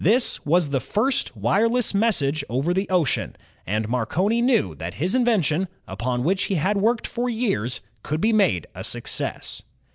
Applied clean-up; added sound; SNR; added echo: none; none; none; none.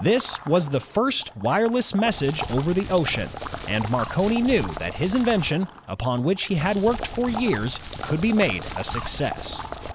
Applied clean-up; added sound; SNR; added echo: none; Crumpling, crinkling + Water / Liquid; 11 dB; none.